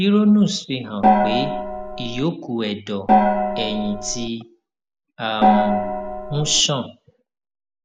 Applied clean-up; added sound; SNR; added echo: none; Gong; -4 dB; none.